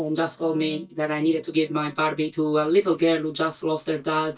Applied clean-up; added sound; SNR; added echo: neural mask model DeepFilterNet 3.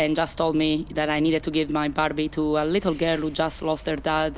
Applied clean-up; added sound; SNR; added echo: none; none; none; none.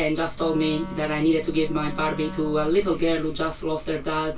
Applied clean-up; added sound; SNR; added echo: none; Wind instrument, woodwind instrument; 14 dB; reverberation time 0.1 s.